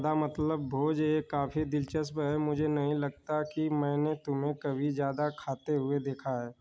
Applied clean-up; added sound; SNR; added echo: none; none; none; none.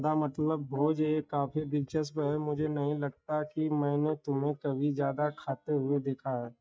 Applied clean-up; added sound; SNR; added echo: neural mask model DeepFilterNet 3.